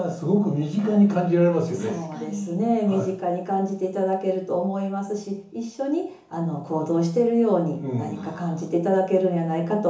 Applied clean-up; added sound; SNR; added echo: none; none; none; reverberation time 0.8 s.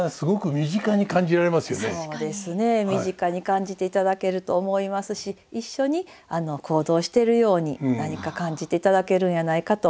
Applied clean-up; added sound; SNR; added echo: none; none; none; none.